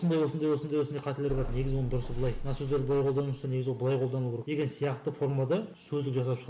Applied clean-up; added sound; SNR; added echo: none; Bus / Engine; 6 dB; none.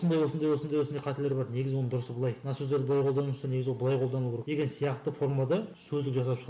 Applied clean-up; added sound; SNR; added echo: none; none; none; none.